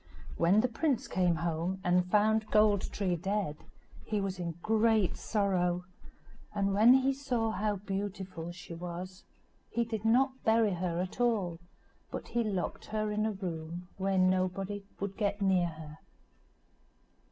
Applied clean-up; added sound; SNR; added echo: none; none; none; none.